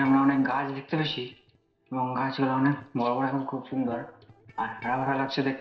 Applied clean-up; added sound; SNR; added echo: neural separator model SepFormer DNS4.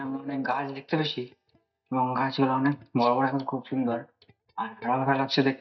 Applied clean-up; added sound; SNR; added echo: neural mask model DeepFilterNet 3.